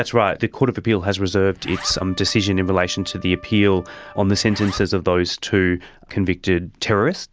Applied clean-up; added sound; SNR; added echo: none; Zipper (clothing) + Trumpet; 19 dB; none.